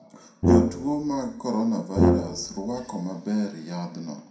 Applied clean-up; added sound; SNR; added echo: none; Brass instrument; -3 dB; reverberation time 0.5 s.